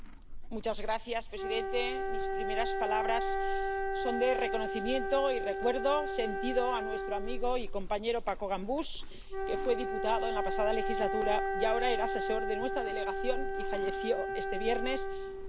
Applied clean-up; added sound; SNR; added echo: none; Wind instrument, woodwind instrument + Livestock, farm animals, working animals; 0 dB; none.